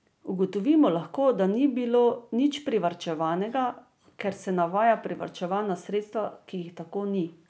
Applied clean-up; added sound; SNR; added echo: none; none; none; none.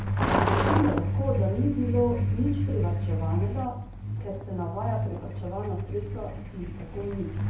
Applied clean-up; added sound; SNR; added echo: none; Truck; -4 dB; reverberation time 0.6 s.